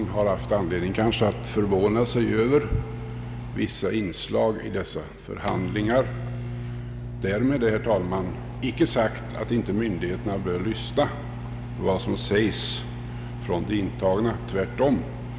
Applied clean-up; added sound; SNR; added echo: none; Microwave oven; 9 dB; none.